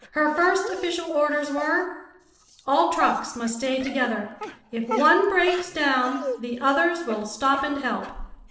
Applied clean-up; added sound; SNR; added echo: neural separator model SepFormer DNS4.